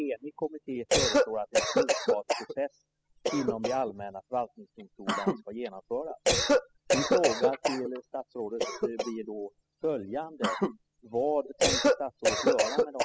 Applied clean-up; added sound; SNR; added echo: classical method spectral subtraction.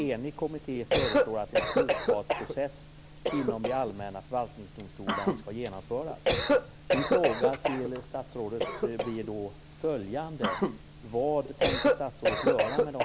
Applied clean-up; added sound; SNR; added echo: none; Cough; -3 dB; none.